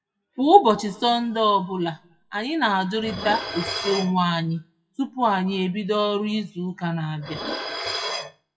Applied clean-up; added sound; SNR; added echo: classical method WPE with log-MMSE.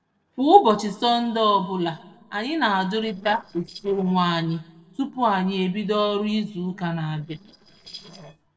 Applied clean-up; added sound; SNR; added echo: neural separator model SepFormer DNS4.